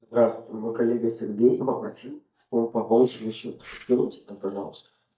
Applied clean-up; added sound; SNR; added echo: neural mask model DeepFilterNet 3.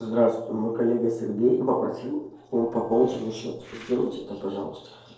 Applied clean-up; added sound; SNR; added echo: neural separator model SepFormer DNS4.